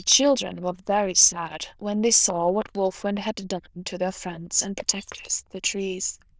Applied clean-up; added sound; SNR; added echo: neural diffusion model UNIVERSE++.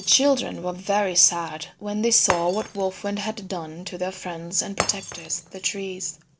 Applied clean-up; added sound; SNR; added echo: none; Shatter; 12 dB; none.